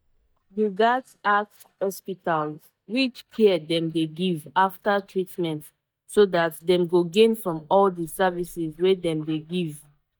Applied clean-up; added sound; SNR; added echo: neural mask model DeepFilterNet 3.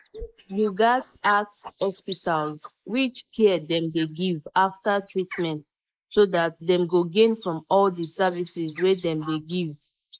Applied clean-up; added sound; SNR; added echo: neural mask model Resemble Enhance denoiser.